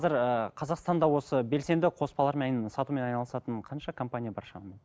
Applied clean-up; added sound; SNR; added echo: none; none; none; none.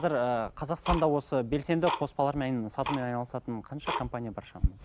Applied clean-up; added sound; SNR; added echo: none; Tick-tock; 6 dB; none.